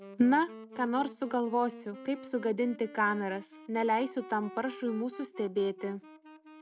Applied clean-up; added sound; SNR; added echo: none; Wind instrument, woodwind instrument; 17 dB; none.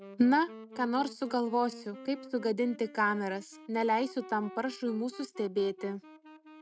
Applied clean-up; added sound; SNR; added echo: neural mask model RNNoise.